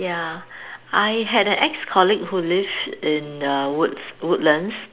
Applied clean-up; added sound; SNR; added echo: none; none; none; none.